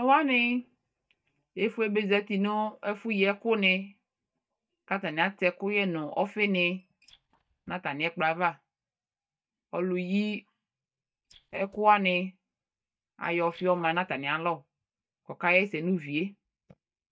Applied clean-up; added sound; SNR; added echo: neural mask model DeepFilterNet 3.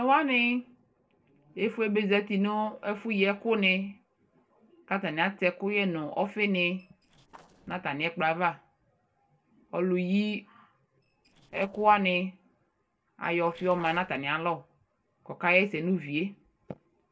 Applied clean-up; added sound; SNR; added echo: neural separator model SepFormer DNS4.